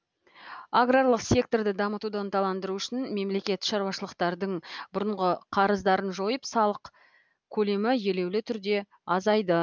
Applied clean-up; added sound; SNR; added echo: none; none; none; none.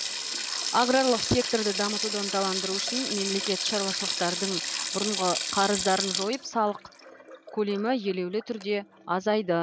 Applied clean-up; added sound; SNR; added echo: none; Sink (filling or washing); 4 dB; none.